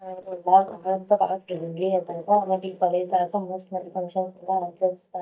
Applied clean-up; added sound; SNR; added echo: neural mask model DeepFilterNet 3.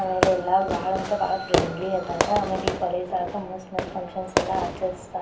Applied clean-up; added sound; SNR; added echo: none; Fireworks; 2 dB; reverberation time 0.3 s.